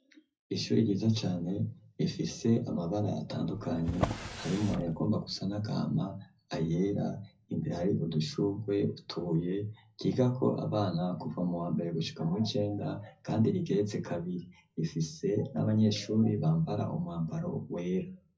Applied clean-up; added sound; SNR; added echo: none; Drawer open or close; 7 dB; reverberation time 0.4 s.